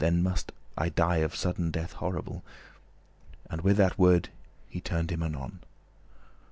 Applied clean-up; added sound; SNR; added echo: none; none; none; none.